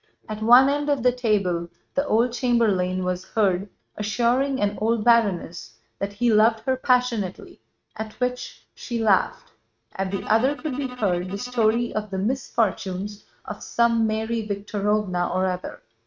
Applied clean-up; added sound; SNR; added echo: neural mask model RNNoise.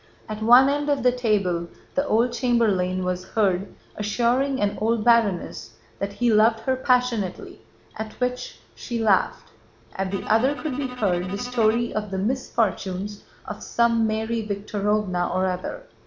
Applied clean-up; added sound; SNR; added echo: none; Bowed string instrument; 15 dB; none.